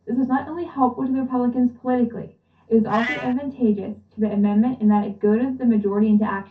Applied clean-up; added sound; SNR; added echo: none; Meow; 20 dB; reverberation time 0.3 s.